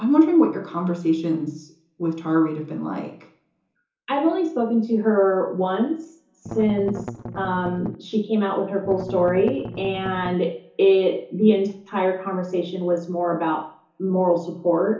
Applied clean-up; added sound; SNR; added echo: none; Strum; 11 dB; reverberation time 0.7 s.